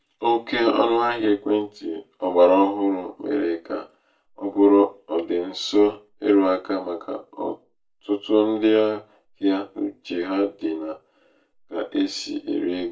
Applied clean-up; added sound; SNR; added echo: none; none; none; reverberation time 0.2 s.